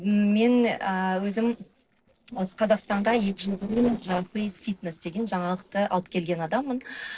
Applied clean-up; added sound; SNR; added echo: neural separator model SepFormer DNS4.